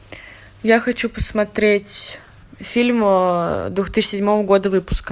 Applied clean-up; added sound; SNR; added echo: none; none; none; none.